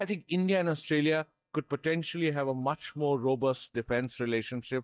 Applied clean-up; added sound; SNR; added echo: neural mask model DeepFilterNet 3.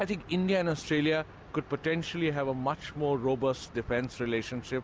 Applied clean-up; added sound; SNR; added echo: none; none; none; none.